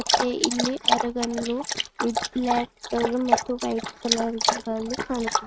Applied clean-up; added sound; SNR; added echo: neural mask model RNNoise.